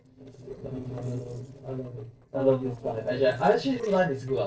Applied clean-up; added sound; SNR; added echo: neural separator model SepFormer DNS4.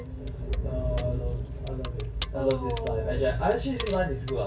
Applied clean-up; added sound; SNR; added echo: none; Keys jangling; 14 dB; reverberation time 0.2 s.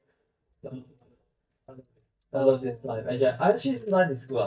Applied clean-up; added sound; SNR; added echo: neural mask model DeepFilterNet 3.